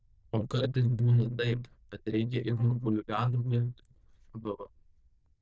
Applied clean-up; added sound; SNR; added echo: neural diffusion model UNIVERSE++.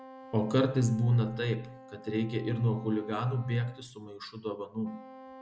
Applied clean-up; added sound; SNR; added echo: none; Wind instrument, woodwind instrument; 19 dB; none.